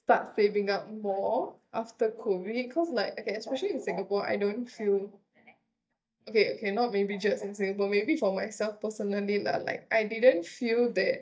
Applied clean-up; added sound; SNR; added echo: neural mask model DeepFilterNet 3.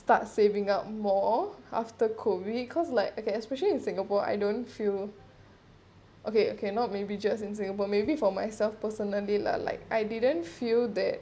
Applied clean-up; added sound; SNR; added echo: none; none; none; none.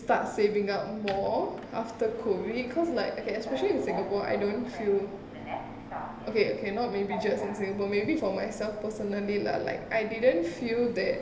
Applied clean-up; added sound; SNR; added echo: none; Subway, metro, underground; 12 dB; reverberation time 1.4 s.